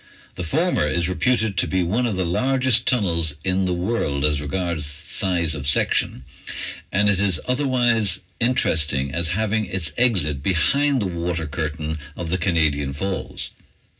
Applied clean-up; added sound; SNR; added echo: none; none; none; reverberation time 0.4 s.